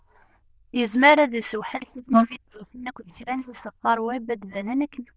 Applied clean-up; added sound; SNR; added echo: neural diffusion model UNIVERSE++.